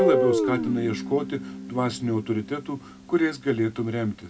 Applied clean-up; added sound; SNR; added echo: none; Guitar; 2 dB; reverberation time 0.2 s.